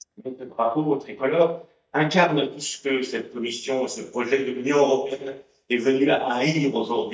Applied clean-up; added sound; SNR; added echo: neural mask model DeepFilterNet 3.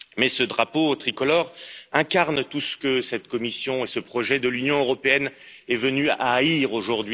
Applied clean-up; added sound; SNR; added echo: none; none; none; none.